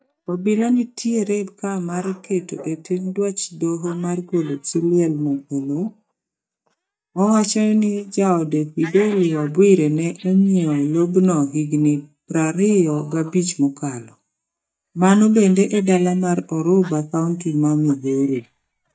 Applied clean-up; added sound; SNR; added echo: neural mask model DeepFilterNet 3.